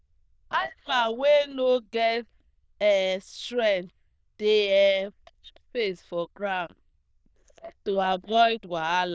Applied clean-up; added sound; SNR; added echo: neural diffusion model UNIVERSE++.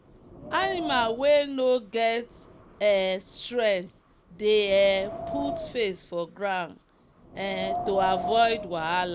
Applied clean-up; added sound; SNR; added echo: none; Wind; 10 dB; none.